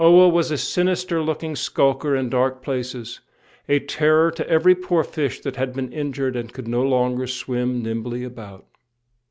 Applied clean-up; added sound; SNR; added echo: none; none; none; none.